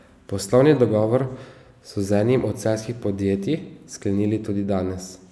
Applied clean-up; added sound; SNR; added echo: none; none; none; none.